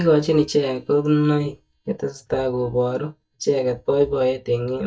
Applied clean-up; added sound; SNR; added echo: neural mask model DeepFilterNet 3.